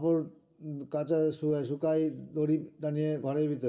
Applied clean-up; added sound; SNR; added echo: none; none; none; reverberation time 0.5 s.